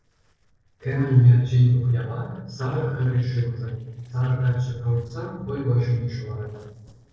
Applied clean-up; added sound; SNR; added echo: neural separator model SepFormer DNS4.